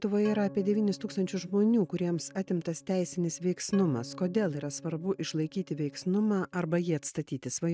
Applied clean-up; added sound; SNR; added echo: neural mask model RNNoise.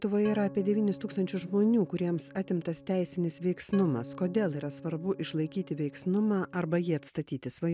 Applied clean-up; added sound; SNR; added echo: none; Organ; 17 dB; none.